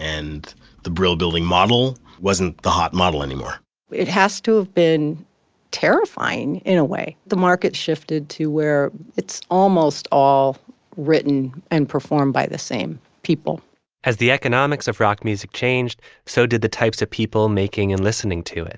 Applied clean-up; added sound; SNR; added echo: none; none; none; none.